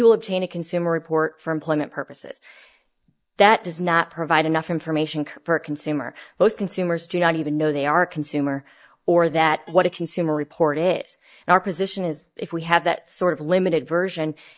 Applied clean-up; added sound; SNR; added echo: neural mask model DeepFilterNet 3.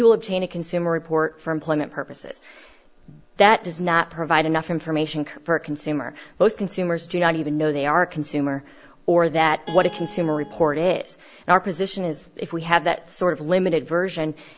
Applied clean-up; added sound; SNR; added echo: none; Guitar; 16 dB; none.